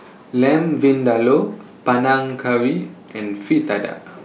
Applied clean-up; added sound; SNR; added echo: none; none; none; none.